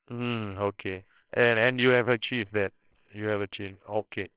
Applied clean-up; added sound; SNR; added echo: neural separator model SepFormer WHAMR!.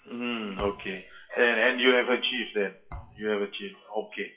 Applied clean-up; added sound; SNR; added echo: classical method WPE with log-MMSE.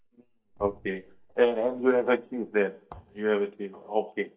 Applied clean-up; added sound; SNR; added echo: neural mask model DeepFilterNet 3.